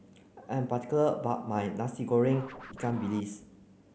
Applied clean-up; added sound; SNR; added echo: none; Scratching (performance technique); 19 dB; none.